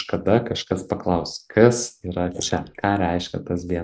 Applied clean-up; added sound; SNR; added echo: neural mask model Resemble Enhance denoiser.